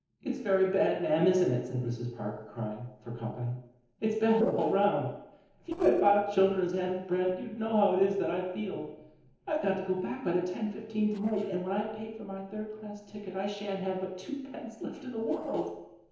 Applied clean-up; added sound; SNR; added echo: neural separator model SepFormer DNS4.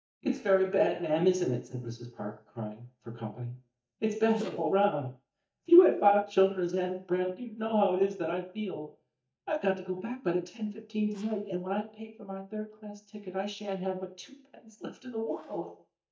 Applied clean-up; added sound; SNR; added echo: neural mask model DeepFilterNet 3.